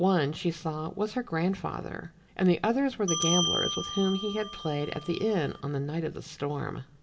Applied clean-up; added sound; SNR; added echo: none; Bell; 4 dB; reverberation time 0.3 s.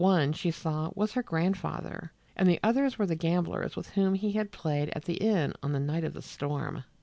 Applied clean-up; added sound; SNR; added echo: none; none; none; none.